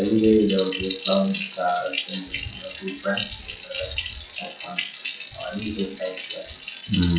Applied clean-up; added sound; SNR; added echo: classical method log-MMSE.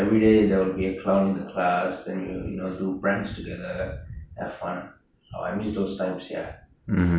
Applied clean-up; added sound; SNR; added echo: none; none; none; none.